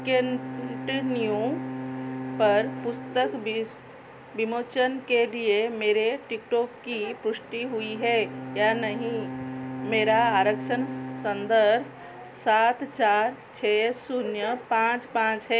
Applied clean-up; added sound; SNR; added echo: none; Bowed string instrument; 12 dB; none.